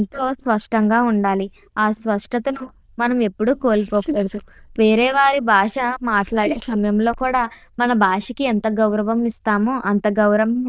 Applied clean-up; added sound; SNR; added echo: neural diffusion model UNIVERSE++.